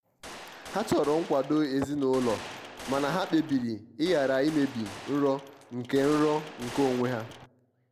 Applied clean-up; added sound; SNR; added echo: none; Gunshot, gunfire; 14 dB; none.